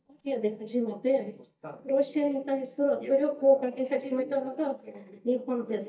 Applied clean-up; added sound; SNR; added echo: neural mask model DeepFilterNet 3.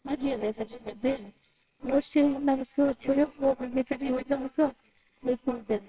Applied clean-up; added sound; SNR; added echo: neural separator model SepFormer WHAMR!.